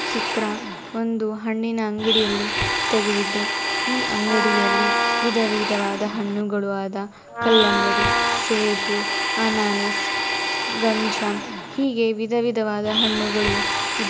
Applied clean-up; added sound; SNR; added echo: none; Domestic sounds, home sounds + Wind instrument, woodwind instrument; 0 dB; none.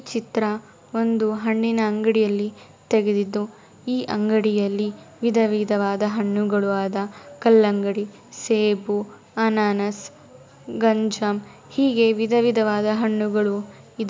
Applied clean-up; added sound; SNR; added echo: none; none; none; none.